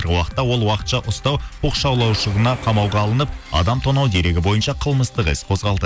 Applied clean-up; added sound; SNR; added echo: none; Engine / Mechanisms; 19 dB; none.